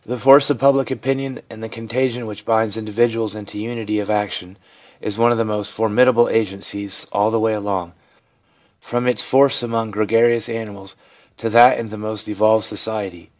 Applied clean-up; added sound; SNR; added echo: none; none; none; none.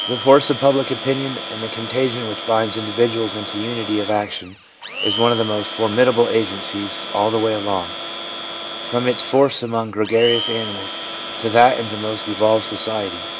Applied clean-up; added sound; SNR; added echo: none; Domestic sounds, home sounds; 8 dB; none.